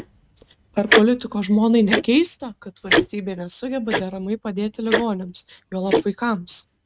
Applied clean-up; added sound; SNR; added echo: neural mask model RNNoise.